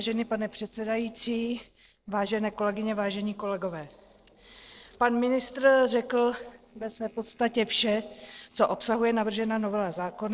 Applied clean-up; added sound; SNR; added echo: neural separator model SepFormer DNS4.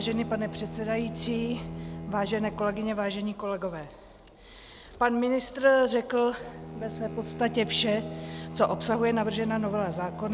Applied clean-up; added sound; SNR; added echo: none; Bowed string instrument; 11 dB; none.